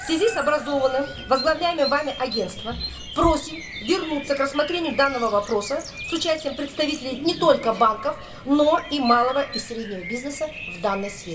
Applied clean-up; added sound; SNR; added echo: none; Bird vocalization, bird call, bird song; 13 dB; reverberation time 0.2 s.